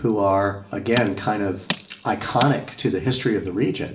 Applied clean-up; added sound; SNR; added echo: none; Tools; 12 dB; reverberation time 0.5 s.